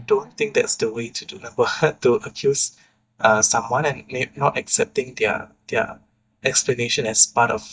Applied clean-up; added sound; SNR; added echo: neural mask model DeepFilterNet 3.